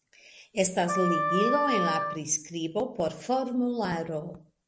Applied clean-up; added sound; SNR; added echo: none; Wind instrument, woodwind instrument; 1 dB; none.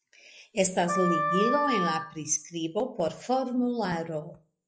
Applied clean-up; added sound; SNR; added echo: classical method log-MMSE.